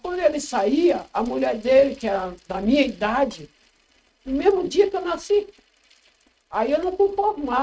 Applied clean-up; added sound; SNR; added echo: neural mask model RNNoise.